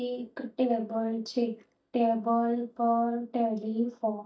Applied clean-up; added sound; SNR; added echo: neural mask model DeepFilterNet 3.